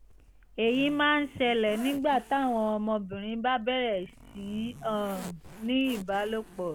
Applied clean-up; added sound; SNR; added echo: none; Zipper (clothing); 18 dB; none.